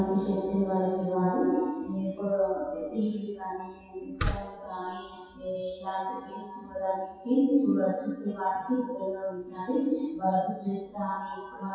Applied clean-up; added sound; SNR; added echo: classical method WPE with log-MMSE.